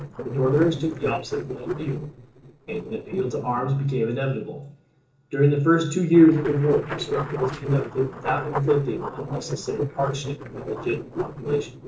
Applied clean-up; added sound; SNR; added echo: neural separator model SepFormer DNS4.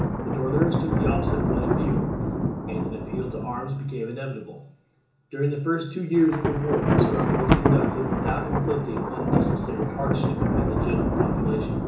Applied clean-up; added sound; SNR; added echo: none; Thunder; -4 dB; reverberation time 0.7 s.